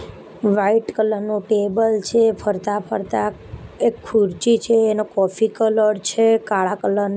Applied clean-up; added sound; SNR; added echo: none; none; none; none.